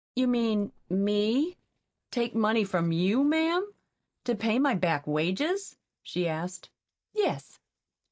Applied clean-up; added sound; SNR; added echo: neural mask model DeepFilterNet 3.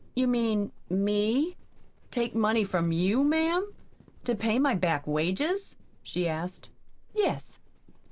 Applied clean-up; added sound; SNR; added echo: none; Livestock, farm animals, working animals; 18 dB; none.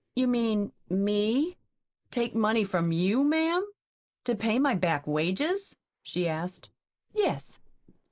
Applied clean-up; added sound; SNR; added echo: neural mask model Resemble Enhance denoiser.